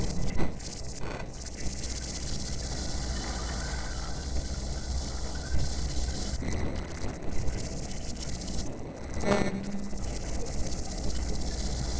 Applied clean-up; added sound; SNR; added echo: neural separator model SepFormer DNS4.